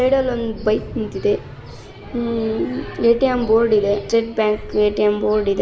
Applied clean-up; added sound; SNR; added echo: none; Wind; 17 dB; none.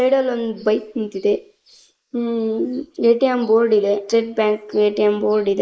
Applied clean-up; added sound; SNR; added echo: neural mask model Resemble Enhance denoiser.